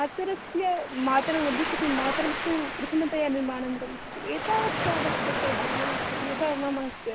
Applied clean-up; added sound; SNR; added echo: none; Waves, surf; 3 dB; none.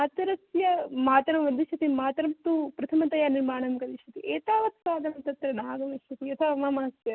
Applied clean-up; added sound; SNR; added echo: none; none; none; none.